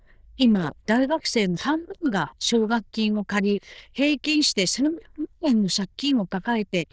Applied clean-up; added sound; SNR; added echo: neural diffusion model UNIVERSE++.